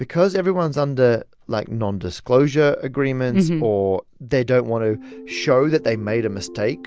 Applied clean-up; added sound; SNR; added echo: none; none; none; none.